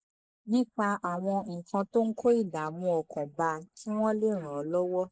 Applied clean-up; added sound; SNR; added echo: neural mask model Resemble Enhance denoiser.